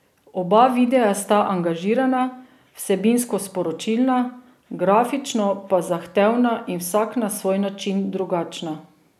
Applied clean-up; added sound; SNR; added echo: none; none; none; none.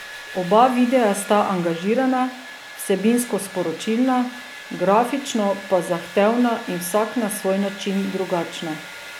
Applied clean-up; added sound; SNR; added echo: none; Domestic sounds, home sounds; 16 dB; none.